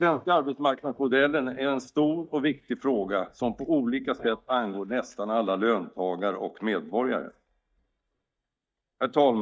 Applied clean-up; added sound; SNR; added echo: neural mask model DeepFilterNet 3.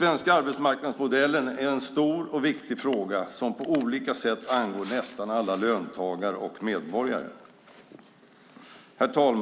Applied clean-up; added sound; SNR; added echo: none; none; none; none.